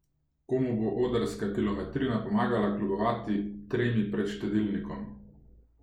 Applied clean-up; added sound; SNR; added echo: none; none; none; none.